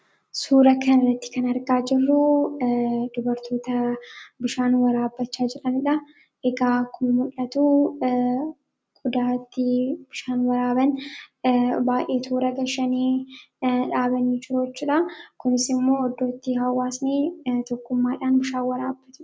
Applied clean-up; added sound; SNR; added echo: none; none; none; none.